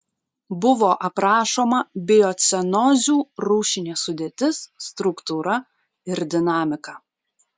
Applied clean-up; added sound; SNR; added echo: none; none; none; none.